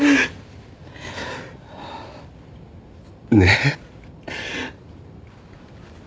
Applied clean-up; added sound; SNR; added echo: none; none; none; none.